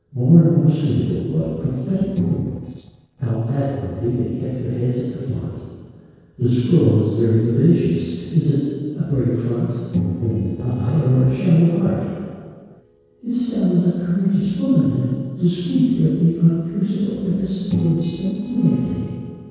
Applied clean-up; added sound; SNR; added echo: neural separator model SepFormer DNS4.